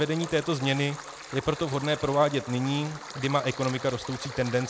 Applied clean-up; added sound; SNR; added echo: none; Stream; 13 dB; none.